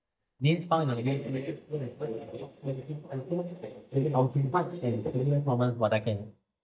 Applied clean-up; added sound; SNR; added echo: neural mask model DeepFilterNet 3.